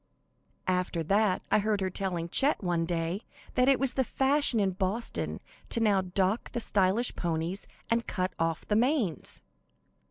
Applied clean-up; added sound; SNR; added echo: none; none; none; none.